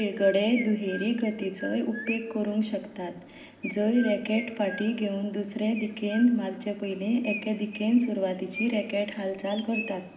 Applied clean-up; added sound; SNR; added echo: none; Chirp, tweet; 15 dB; reverberation time 1.1 s.